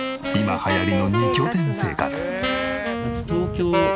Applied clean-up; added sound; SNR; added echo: none; Wind instrument, woodwind instrument; 3 dB; none.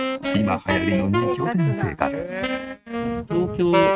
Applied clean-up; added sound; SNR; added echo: neural mask model RNNoise.